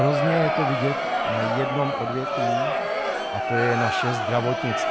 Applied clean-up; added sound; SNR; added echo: none; Crowd; -2 dB; none.